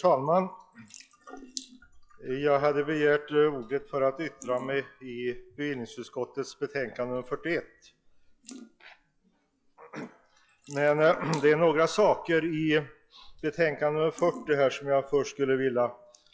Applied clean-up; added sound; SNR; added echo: classical method log-MMSE.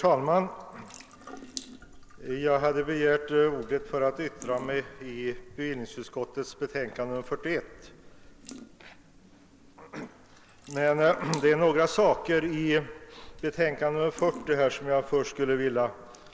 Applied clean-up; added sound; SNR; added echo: none; Drip / Sink (filling or washing) / Water tap, faucet; 18 dB; none.